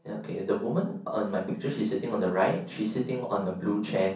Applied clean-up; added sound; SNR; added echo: none; none; none; reverberation time 0.6 s.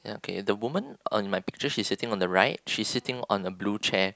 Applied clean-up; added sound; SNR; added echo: none; none; none; none.